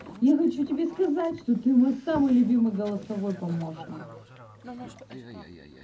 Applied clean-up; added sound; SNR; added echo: none; Boat, Water vehicle; 18 dB; reverberation time 0.4 s.